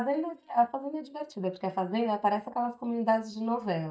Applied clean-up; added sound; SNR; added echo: neural mask model DeepFilterNet 3.